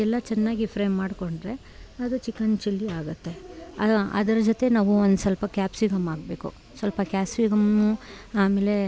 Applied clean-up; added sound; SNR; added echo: none; none; none; none.